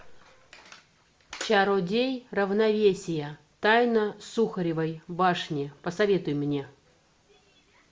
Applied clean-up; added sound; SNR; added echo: none; none; none; none.